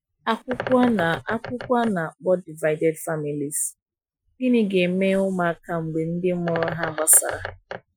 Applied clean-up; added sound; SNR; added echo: classical method Wiener filter.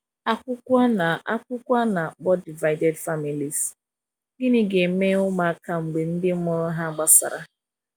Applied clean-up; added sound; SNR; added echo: none; none; none; none.